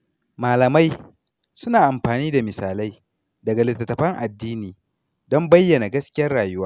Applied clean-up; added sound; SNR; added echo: none; none; none; none.